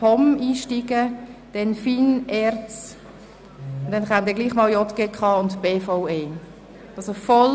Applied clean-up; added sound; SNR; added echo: none; none; none; none.